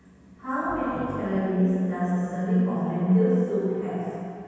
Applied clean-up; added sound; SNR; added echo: none; Growling; 18 dB; reverberation time 2.1 s.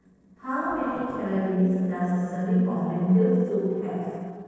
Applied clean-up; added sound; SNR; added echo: neural separator model SepFormer DNS4.